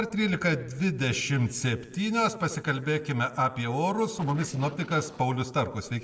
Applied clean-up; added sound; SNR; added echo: neural separator model SepFormer DNS4.